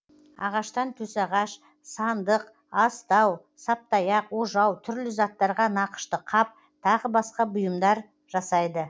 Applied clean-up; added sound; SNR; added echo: none; none; none; none.